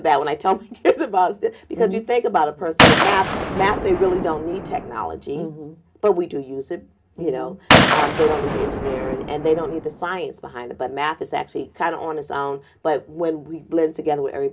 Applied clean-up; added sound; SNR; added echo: none; Gunshot, gunfire; -2 dB; reverberation time 0.3 s.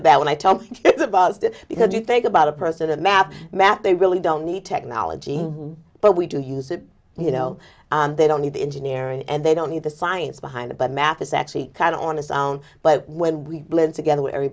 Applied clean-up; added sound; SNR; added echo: none; none; none; none.